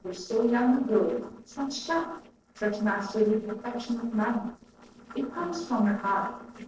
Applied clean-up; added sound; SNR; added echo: neural separator model SepFormer DNS4.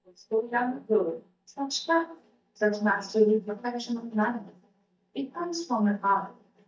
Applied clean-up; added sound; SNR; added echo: neural mask model DeepFilterNet 3.